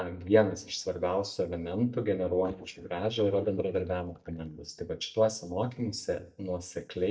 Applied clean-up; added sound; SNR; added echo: neural mask model DeepFilterNet 3.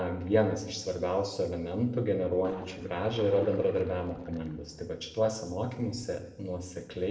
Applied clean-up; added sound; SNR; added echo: neural separator model SepFormer DNS4.